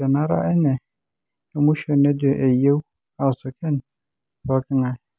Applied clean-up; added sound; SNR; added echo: none; none; none; none.